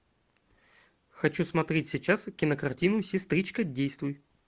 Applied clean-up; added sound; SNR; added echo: none; none; none; none.